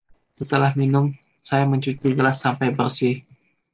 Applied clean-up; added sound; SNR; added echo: neural separator model SepFormer DNS4.